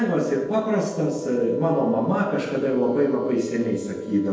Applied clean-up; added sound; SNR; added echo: neural separator model SepFormer DNS4.